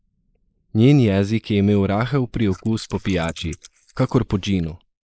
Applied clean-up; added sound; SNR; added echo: neural mask model Resemble Enhance denoiser.